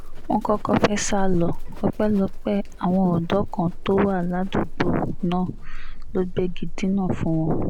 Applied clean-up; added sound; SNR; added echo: none; Livestock, farm animals, working animals; 4 dB; none.